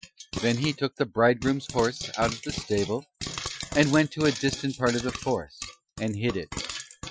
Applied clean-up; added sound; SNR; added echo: classical method Wiener filter.